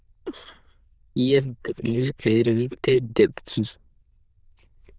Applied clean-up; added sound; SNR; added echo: neural diffusion model UNIVERSE++.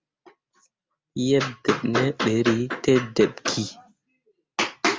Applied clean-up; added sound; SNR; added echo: none; none; none; none.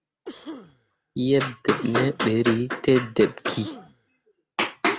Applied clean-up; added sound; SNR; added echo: none; Cough; 18 dB; none.